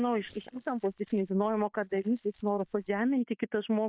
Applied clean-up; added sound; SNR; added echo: neural mask model DeepFilterNet 3.